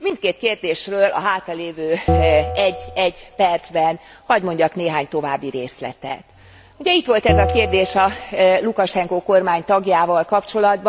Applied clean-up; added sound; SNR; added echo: none; Bell; 5 dB; none.